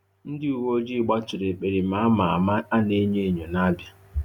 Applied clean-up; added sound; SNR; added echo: none; none; none; none.